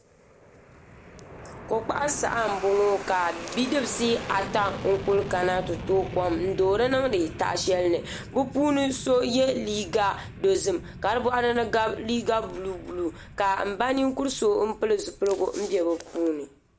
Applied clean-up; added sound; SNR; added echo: none; Fixed-wing aircraft, airplane; 13 dB; none.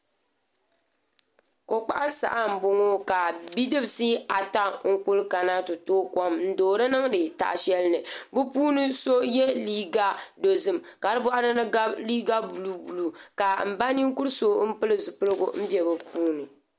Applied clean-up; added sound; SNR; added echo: none; none; none; none.